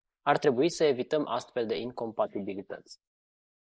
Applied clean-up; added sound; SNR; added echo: neural mask model Resemble Enhance denoiser.